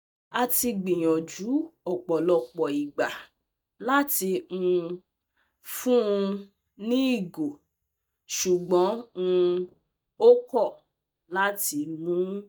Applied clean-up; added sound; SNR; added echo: neural mask model DeepFilterNet 3.